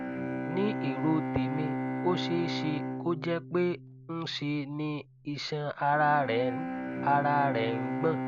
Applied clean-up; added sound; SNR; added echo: none; Bowed string instrument; 4 dB; none.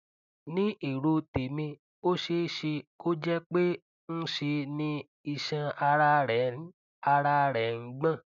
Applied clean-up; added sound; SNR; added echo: none; none; none; none.